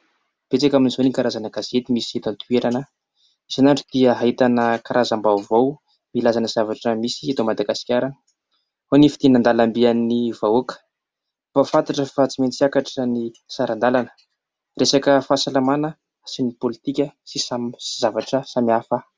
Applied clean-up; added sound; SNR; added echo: none; none; none; none.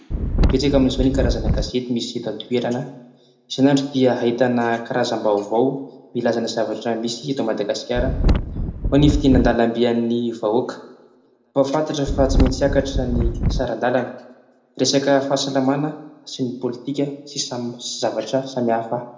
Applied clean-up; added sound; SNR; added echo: none; Wind; -1 dB; reverberation time 0.7 s.